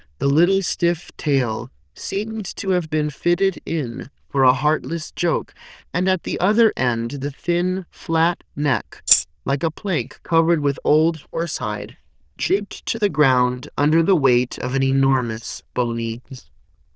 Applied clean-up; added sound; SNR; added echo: neural diffusion model UNIVERSE++.